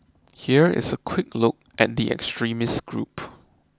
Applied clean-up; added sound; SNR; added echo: none; none; none; none.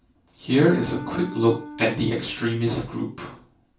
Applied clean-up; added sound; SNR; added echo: none; Wind instrument, woodwind instrument; 14 dB; reverberation time 0.3 s.